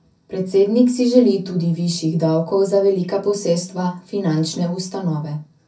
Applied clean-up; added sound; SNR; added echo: none; none; none; reverberation time 0.3 s.